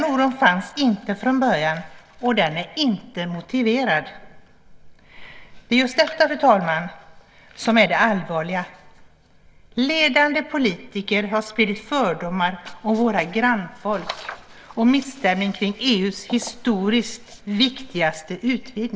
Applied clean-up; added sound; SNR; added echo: none; none; none; none.